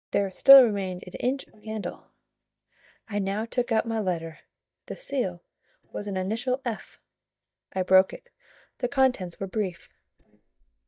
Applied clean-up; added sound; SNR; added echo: neural mask model DeepFilterNet 3.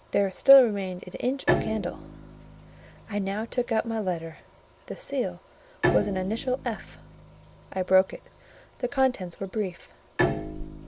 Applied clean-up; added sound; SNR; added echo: none; Bowed string instrument; 7 dB; none.